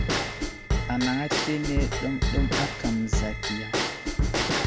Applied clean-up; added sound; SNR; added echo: none; Bell / Drum / Drum kit; -4 dB; none.